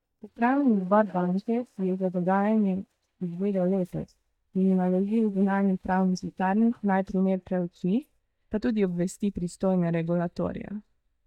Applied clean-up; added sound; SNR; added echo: neural mask model DeepFilterNet 3.